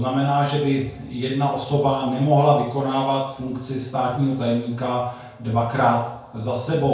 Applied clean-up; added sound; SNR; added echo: none; none; none; reverberation time 0.5 s.